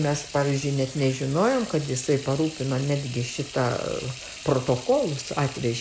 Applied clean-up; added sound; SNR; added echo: none; Sink (filling or washing) / Water tap, faucet; 15 dB; none.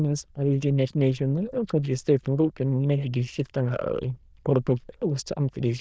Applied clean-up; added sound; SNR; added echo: neural diffusion model UNIVERSE++.